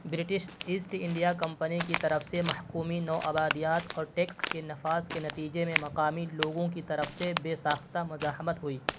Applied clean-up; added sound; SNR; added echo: none; Crack; 6 dB; none.